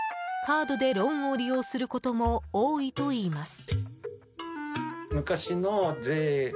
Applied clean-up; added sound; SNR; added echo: none; none; none; none.